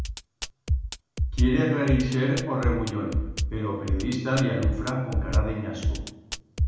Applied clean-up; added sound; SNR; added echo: none; Drum kit; 1 dB; reverberation time 0.9 s.